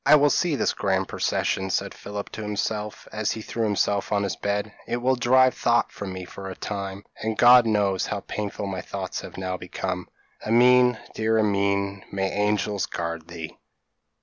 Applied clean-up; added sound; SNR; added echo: none; none; none; none.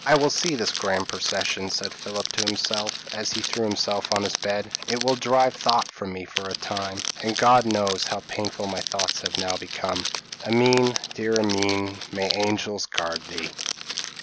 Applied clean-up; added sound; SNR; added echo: none; Crackle; 6 dB; none.